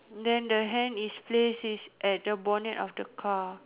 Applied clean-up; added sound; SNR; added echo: none; none; none; none.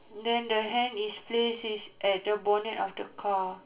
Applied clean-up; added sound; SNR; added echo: none; none; none; reverberation time 0.3 s.